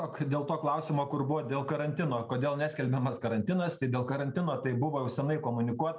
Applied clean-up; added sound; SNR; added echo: none; none; none; none.